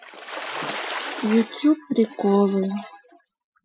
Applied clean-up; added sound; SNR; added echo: classical method Wiener filter.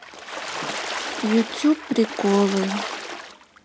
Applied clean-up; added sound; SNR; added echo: none; Water / Splash, splatter; 7 dB; none.